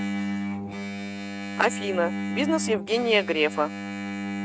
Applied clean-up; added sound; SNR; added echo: neural mask model RNNoise.